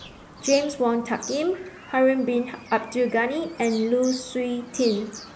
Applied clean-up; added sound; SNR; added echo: none; Bird vocalization, bird call, bird song; 16 dB; none.